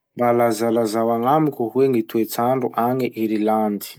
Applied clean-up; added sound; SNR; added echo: none; none; none; none.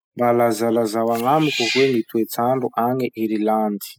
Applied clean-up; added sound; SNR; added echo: classical method spectral subtraction.